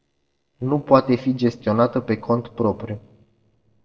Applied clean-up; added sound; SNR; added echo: neural separator model SepFormer DNS4.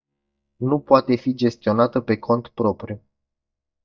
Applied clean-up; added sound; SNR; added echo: neural mask model DeepFilterNet 3.